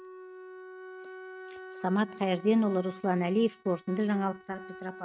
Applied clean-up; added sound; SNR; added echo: neural mask model RNNoise.